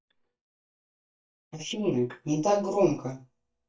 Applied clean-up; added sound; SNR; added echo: neural mask model DeepFilterNet 3.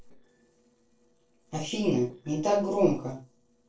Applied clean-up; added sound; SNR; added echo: neural separator model SepFormer DNS4.